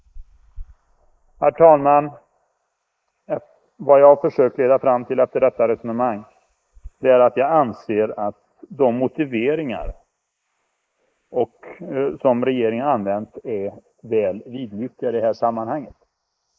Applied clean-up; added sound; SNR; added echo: neural mask model Resemble Enhance denoiser.